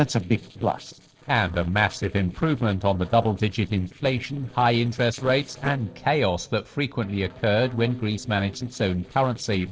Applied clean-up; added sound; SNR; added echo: neural separator model SepFormer DNS4.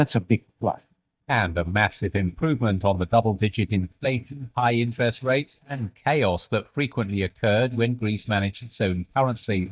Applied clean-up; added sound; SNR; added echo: neural mask model DeepFilterNet 3.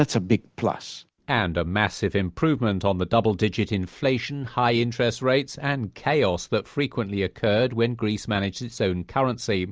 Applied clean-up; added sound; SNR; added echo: none; none; none; none.